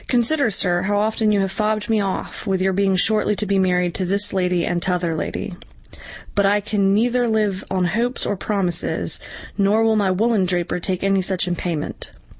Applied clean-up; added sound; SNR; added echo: none; none; none; none.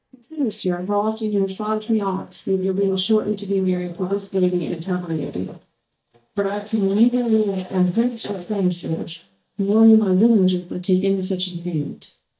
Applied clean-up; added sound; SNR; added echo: neural mask model DeepFilterNet 3.